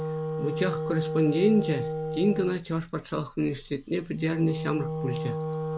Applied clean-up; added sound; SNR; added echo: none; Wind instrument, woodwind instrument; 4 dB; none.